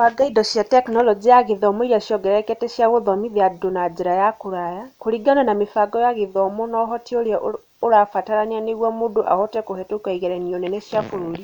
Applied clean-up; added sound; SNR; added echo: none; none; none; none.